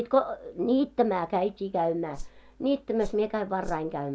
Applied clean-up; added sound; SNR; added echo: none; Whoosh, swoosh, swish; 11 dB; none.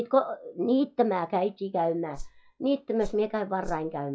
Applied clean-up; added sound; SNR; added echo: classical method log-MMSE.